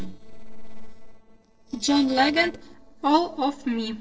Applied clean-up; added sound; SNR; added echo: neural separator model SepFormer DNS4.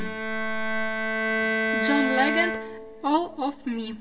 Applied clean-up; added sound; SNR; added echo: none; Bowed string instrument; 0 dB; reverberation time 2.6 s.